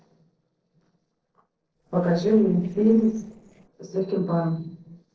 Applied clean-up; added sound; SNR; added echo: neural separator model SepFormer DNS4.